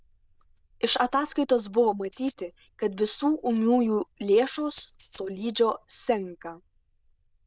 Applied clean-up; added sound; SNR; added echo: neural diffusion model UNIVERSE++.